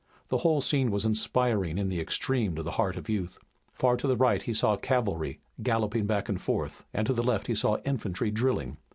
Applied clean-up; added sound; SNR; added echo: none; none; none; none.